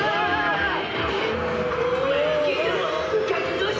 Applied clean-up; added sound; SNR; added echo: none; none; none; none.